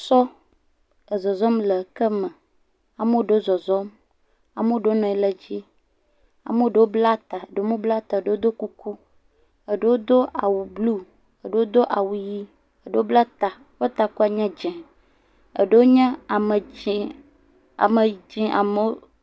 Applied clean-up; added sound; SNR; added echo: none; none; none; none.